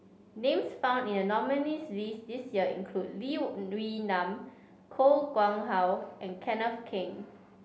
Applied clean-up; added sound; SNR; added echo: none; none; none; none.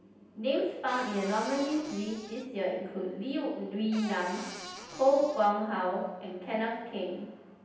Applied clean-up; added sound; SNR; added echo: none; Cupboard open or close / Door; 13 dB; reverberation time 0.9 s.